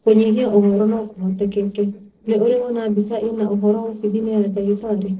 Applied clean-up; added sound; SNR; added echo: neural separator model SepFormer DNS4.